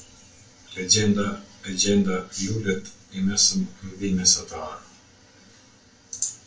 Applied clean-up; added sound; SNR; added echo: none; none; none; reverberation time 0.2 s.